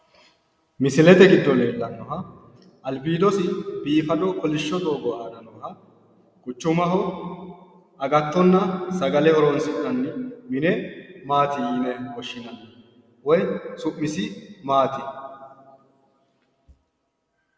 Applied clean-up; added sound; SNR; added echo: none; none; none; none.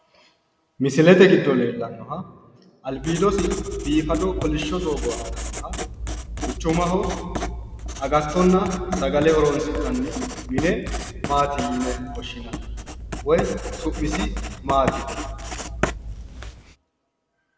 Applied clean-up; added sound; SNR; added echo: none; Writing; 8 dB; none.